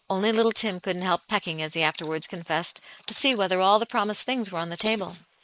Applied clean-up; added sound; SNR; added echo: neural mask model Resemble Enhance denoiser.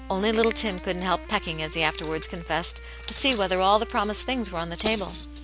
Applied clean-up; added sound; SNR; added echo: none; Cutlery, silverware + Wind instrument, woodwind instrument; 15 dB; none.